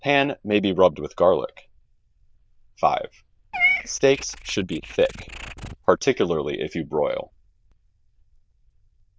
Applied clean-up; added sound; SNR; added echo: neural diffusion model UNIVERSE++.